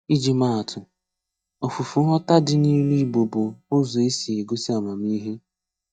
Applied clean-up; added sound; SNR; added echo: neural mask model DeepFilterNet 3.